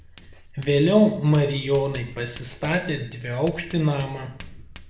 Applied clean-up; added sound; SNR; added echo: none; Writing; 19 dB; reverberation time 0.6 s.